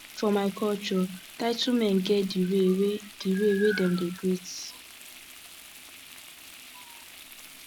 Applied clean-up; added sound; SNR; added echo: none; Frying (food); 18 dB; none.